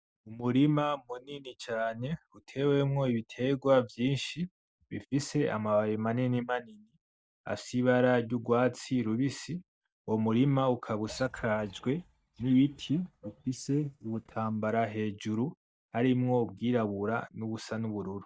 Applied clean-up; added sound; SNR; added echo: neural mask model DeepFilterNet 3.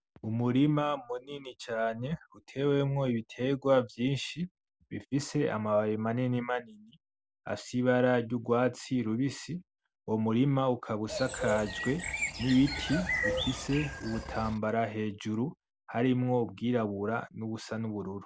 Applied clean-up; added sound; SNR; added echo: none; Bird; 4 dB; none.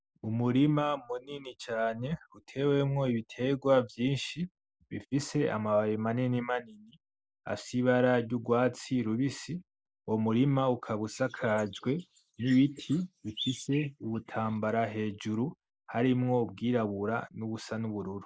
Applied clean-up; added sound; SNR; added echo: neural mask model Resemble Enhance denoiser.